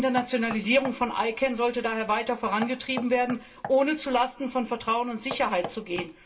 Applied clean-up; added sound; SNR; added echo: none; Knock; 15 dB; reverberation time 0.2 s.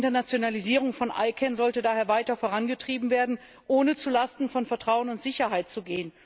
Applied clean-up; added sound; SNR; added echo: none; none; none; none.